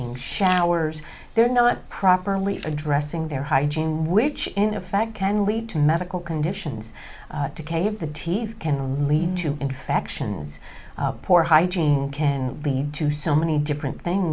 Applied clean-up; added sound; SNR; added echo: none; none; none; none.